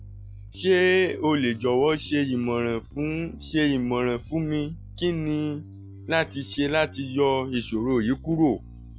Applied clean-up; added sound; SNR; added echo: none; Bass guitar; 17 dB; none.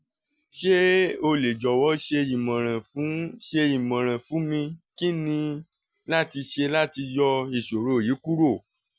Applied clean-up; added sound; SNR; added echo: none; none; none; none.